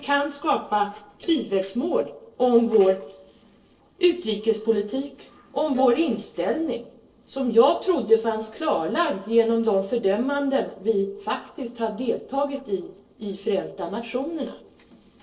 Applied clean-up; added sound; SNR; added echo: neural separator model SepFormer DNS4.